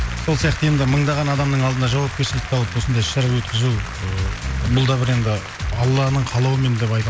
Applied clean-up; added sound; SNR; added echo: none; Applause; 15 dB; none.